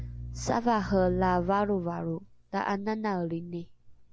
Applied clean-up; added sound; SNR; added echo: none; none; none; none.